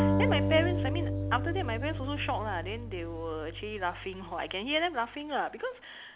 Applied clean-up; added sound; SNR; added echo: none; Acoustic guitar; 0 dB; none.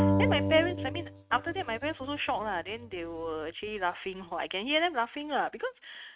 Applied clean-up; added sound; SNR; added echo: neural mask model RNNoise.